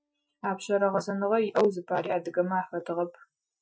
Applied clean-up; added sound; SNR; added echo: classical method Wiener filter.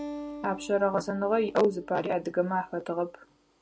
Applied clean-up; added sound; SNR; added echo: none; Acoustic guitar; 15 dB; none.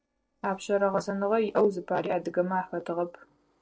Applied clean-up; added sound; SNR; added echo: neural separator model SepFormer DNS4.